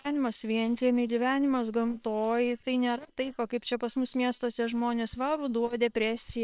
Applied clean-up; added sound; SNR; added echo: neural separator model SepFormer WHAM!.